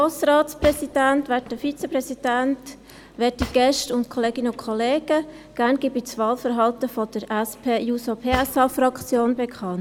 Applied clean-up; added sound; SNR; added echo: none; Cutlery, silverware / Drawer open or close; 13 dB; none.